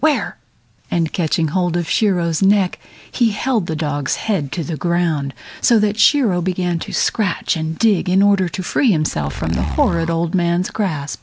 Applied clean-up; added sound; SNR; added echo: none; Zipper (clothing); 8 dB; none.